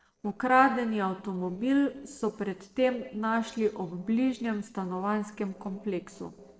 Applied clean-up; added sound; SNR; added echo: neural separator model SepFormer DNS4.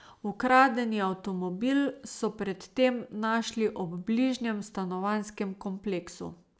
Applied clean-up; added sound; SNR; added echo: none; none; none; none.